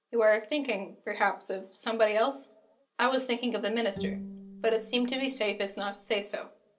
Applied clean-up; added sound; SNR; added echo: none; Bowed string instrument; 12 dB; reverberation time 0.2 s.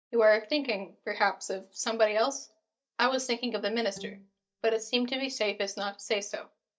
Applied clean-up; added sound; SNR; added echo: neural mask model DeepFilterNet 3.